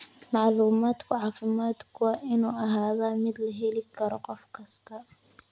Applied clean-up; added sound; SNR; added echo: none; none; none; none.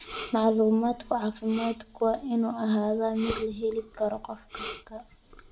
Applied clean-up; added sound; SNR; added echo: none; Respiratory sounds; 14 dB; reverberation time 0.3 s.